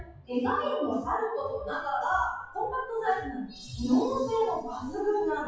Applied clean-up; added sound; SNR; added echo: classical method WPE with log-MMSE.